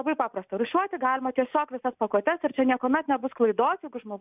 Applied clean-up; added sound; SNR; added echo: none; none; none; none.